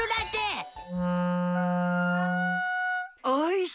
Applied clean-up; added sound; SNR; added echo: none; Wind instrument, woodwind instrument + Wind instrument, woodwind instrument; -4 dB; none.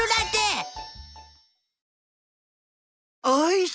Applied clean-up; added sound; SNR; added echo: none; none; none; none.